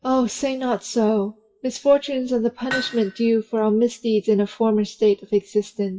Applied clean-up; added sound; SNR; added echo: classical method WPE with log-MMSE.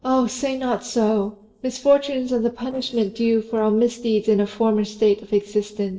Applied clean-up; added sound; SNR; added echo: neural separator model SepFormer DNS4.